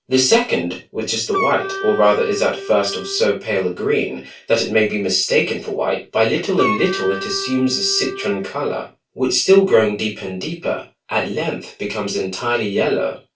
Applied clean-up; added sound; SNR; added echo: none; Wind instrument, woodwind instrument; 8 dB; reverberation time 0.2 s.